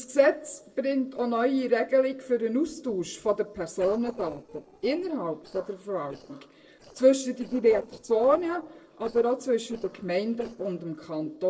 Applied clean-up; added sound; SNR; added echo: neural separator model SepFormer DNS4.